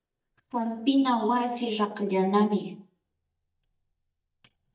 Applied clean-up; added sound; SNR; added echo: neural mask model DeepFilterNet 3.